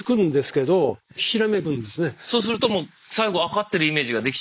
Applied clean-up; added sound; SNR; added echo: neural mask model Resemble Enhance denoiser.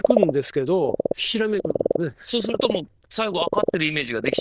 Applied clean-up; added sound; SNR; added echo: neural diffusion model UNIVERSE++.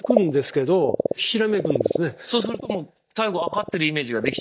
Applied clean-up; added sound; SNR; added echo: neural mask model DeepFilterNet 3.